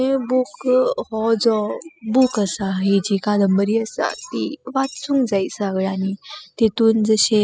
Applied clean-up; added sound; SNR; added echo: classical method spectral subtraction.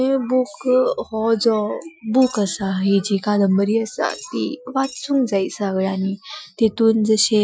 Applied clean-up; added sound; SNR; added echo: classical method Wiener filter.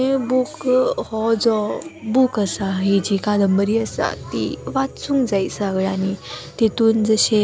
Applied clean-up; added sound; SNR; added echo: none; none; none; none.